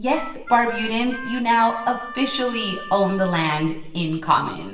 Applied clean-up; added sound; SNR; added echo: none; Harmonica; 14 dB; reverberation time 0.9 s.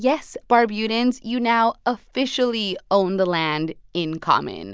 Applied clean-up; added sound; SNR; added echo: none; none; none; none.